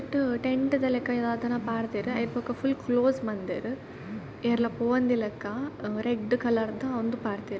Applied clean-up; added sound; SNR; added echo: none; none; none; none.